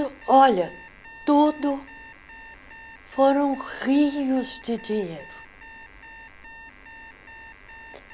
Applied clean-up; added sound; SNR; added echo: none; Alarm; 20 dB; none.